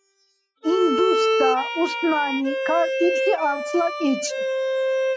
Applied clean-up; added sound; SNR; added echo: classical method Wiener filter.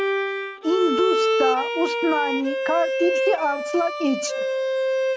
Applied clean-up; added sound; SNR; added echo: none; Bowed string instrument; -1 dB; none.